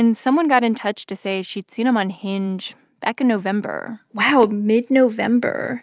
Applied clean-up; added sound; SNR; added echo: none; none; none; none.